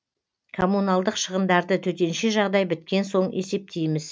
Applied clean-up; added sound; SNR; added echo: none; none; none; none.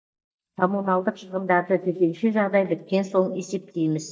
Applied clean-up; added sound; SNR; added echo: neural mask model DeepFilterNet 3.